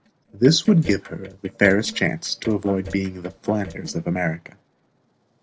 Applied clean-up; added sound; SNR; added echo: neural separator model SepFormer DNS4.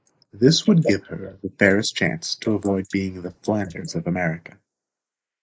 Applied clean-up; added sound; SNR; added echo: neural mask model Resemble Enhance denoiser.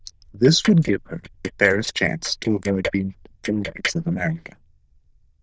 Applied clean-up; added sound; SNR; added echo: neural diffusion model UNIVERSE++.